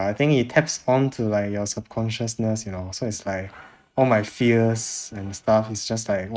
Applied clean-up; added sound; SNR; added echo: neural mask model RNNoise.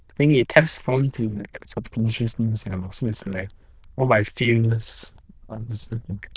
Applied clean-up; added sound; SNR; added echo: neural diffusion model UNIVERSE++.